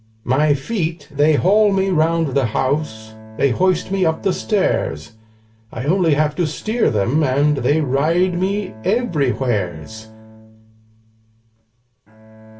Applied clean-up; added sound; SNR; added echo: none; Bowed string instrument; 19 dB; reverberation time 0.2 s.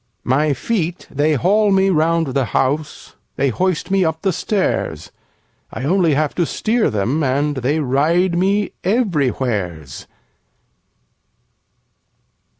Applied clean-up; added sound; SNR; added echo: none; none; none; none.